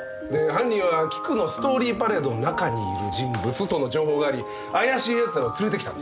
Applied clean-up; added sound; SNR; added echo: none; none; none; none.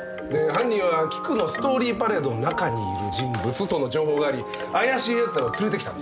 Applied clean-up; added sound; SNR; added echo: none; Bowed string instrument + Wind chime / Wood; 16 dB; none.